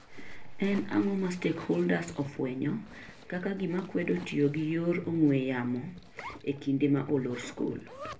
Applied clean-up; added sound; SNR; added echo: none; Zipper (clothing); 20 dB; reverberation time 0.3 s.